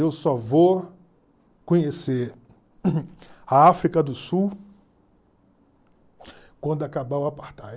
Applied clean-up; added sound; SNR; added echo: none; none; none; none.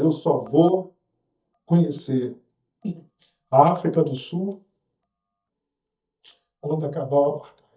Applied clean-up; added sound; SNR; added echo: neural mask model DeepFilterNet 3.